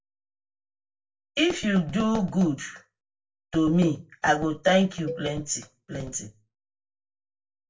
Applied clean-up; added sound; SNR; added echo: neural separator model SepFormer DNS4.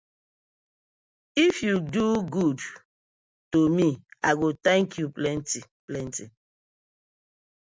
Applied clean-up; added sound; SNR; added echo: none; none; none; none.